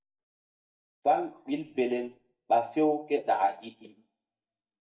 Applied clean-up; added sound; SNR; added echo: neural mask model DeepFilterNet 3.